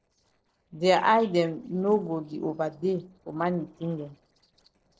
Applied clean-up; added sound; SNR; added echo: neural separator model SepFormer DNS4.